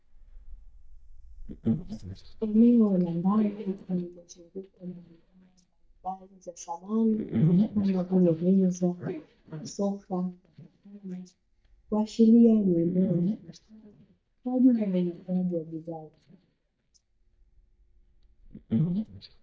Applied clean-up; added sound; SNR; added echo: neural mask model DeepFilterNet 3.